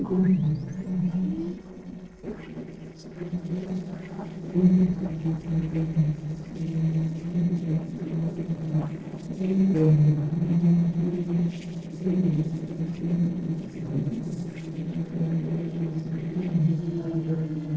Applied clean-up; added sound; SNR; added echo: neural separator model SepFormer DNS4.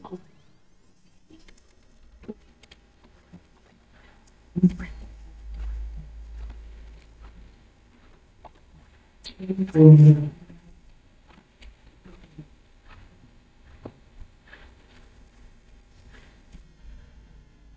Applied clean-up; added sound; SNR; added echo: neural mask model DeepFilterNet 3.